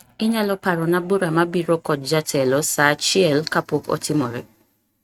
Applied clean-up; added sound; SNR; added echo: neural mask model RNNoise.